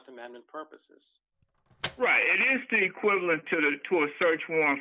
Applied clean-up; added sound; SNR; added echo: none; Microwave oven; 15 dB; none.